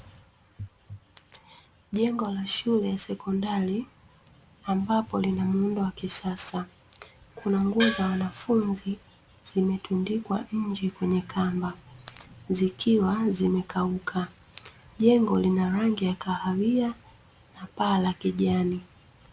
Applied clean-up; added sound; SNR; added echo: none; Gong; 7 dB; none.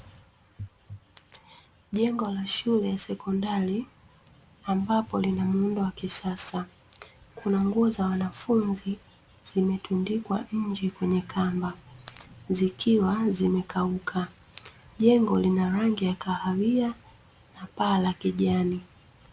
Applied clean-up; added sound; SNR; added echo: none; none; none; none.